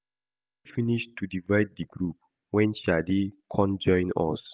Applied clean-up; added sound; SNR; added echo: none; none; none; none.